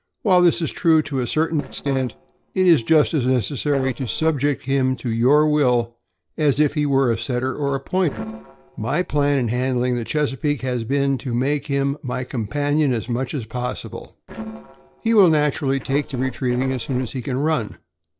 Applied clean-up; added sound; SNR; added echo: neural separator model SepFormer DNS4.